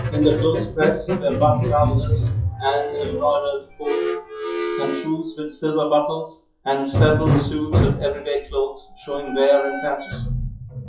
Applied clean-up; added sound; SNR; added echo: classical method WPE with log-MMSE.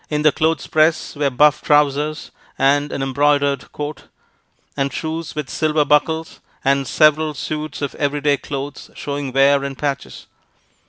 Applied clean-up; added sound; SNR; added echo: none; none; none; none.